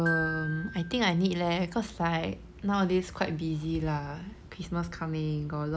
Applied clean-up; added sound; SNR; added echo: none; Glockenspiel; 10 dB; none.